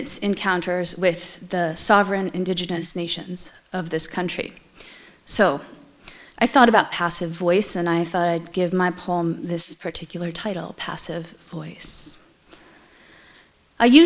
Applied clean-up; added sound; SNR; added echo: neural mask model Resemble Enhance denoiser.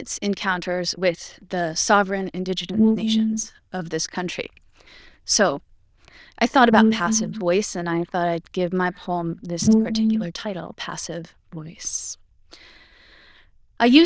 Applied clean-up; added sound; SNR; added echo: neural diffusion model UNIVERSE++.